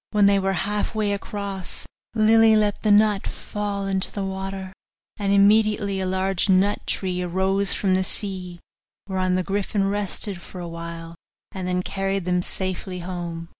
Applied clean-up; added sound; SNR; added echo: none; none; none; none.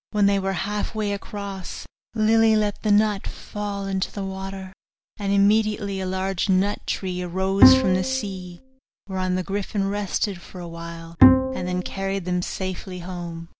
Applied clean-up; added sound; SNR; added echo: none; Bowed string instrument; -4 dB; none.